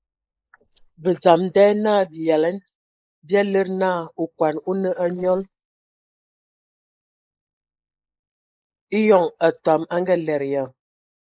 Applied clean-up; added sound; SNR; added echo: neural mask model Resemble Enhance denoiser.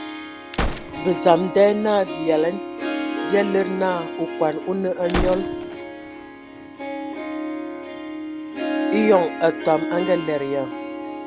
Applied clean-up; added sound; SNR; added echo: none; Harp + Gunshot, gunfire; 5 dB; none.